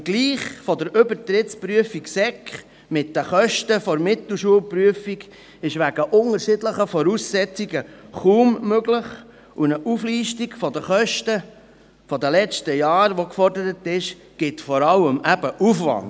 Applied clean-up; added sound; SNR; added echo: none; none; none; none.